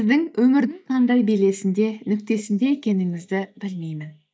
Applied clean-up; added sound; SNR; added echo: neural mask model DeepFilterNet 3.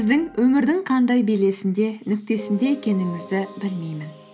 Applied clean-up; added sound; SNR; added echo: none; none; none; none.